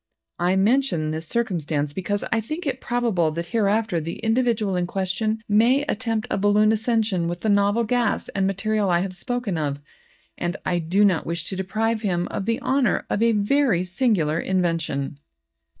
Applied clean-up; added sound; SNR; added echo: neural mask model DeepFilterNet 3.